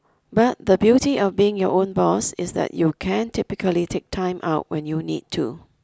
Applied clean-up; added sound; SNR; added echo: none; none; none; none.